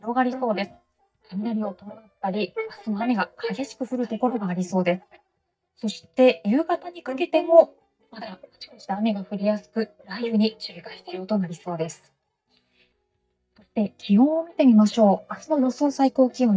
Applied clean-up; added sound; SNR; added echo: neural mask model DeepFilterNet 3.